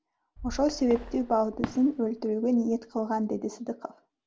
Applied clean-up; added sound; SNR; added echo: none; Fireworks; 14 dB; none.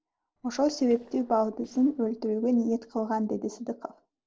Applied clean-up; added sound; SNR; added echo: neural separator model SepFormer DNS4.